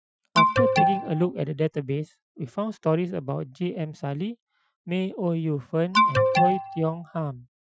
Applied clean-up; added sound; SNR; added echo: classical method Wiener filter.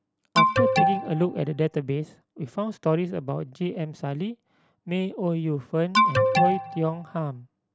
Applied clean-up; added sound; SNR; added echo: none; Alarm; -5 dB; none.